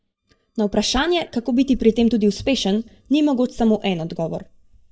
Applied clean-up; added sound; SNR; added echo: neural mask model DeepFilterNet 3.